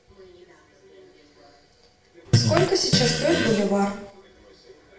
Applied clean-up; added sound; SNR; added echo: none; Fart; -2 dB; reverberation time 0.6 s.